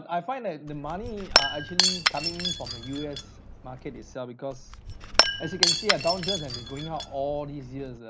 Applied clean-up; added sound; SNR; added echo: none; Shatter / Crushing; -5 dB; none.